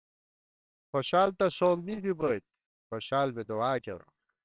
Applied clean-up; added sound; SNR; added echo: neural separator model SepFormer WHAMR!.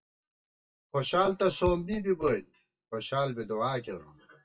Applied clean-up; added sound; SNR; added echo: classical method WPE with log-MMSE.